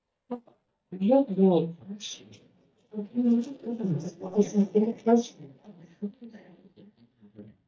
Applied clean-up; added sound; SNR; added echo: neural mask model DeepFilterNet 3.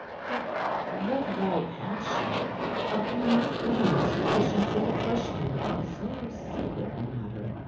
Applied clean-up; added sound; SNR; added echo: none; Aircraft; -2 dB; reverberation time 0.8 s.